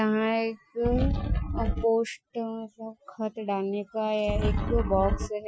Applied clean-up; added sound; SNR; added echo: classical method Wiener filter.